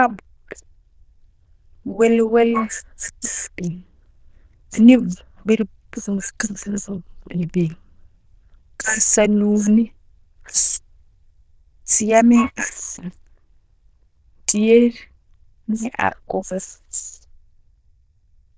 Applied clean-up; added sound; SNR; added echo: neural diffusion model UNIVERSE++.